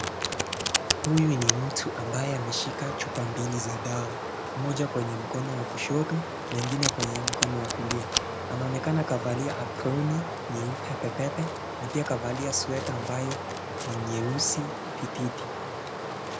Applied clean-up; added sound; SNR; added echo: none; Stream + Domestic sounds, home sounds; 2 dB; none.